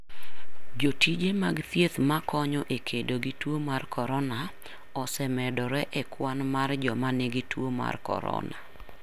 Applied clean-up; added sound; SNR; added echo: none; none; none; none.